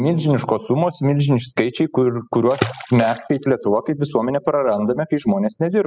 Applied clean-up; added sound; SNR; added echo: classical method spectral subtraction.